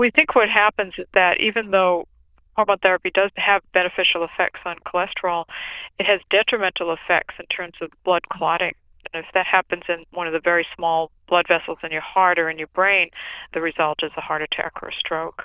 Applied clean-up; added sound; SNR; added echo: neural diffusion model UNIVERSE++.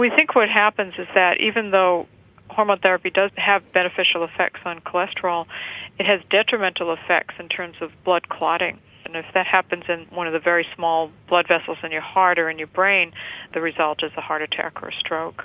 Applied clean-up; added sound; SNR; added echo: none; none; none; none.